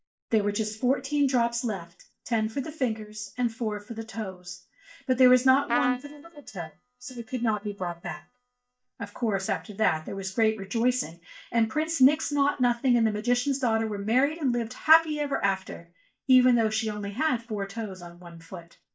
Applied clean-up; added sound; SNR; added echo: neural mask model DeepFilterNet 3.